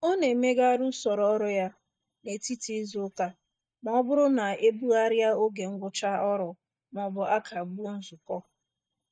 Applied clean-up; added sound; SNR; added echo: neural mask model DeepFilterNet 3.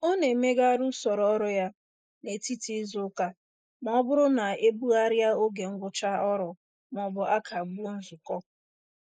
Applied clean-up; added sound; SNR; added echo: neural mask model Resemble Enhance denoiser.